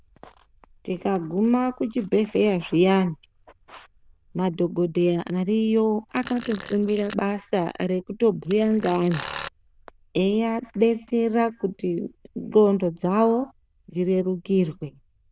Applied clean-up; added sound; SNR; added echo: neural diffusion model UNIVERSE++.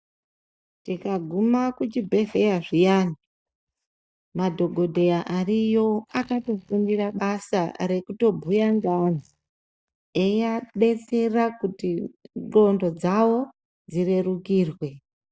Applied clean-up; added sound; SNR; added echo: neural mask model DeepFilterNet 3.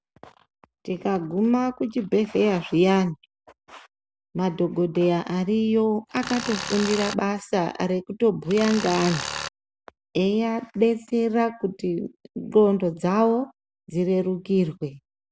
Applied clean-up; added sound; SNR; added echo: none; Tools; 8 dB; none.